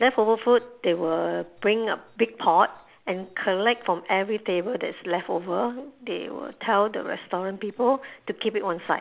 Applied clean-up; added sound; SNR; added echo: none; none; none; none.